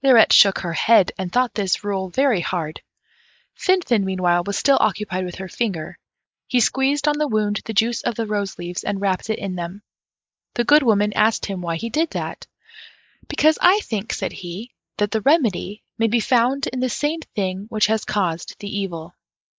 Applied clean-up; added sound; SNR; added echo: neural mask model Resemble Enhance denoiser.